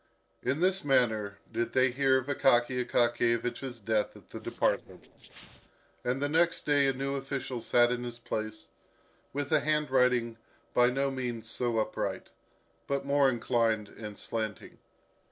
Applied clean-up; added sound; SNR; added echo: neural separator model SepFormer DNS4.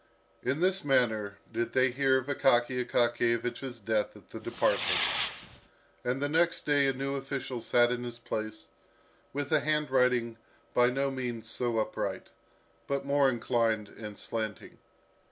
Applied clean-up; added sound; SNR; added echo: none; Fireworks; 1 dB; none.